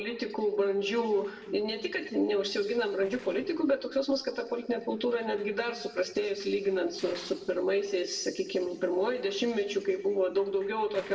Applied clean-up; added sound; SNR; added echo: neural separator model SepFormer DNS4.